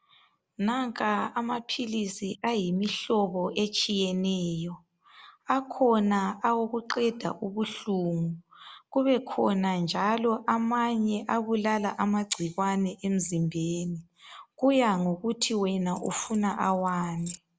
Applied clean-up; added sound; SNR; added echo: none; Keys jangling; 19 dB; none.